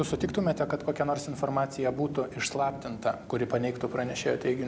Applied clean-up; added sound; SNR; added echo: none; Thunder / Rain; 14 dB; none.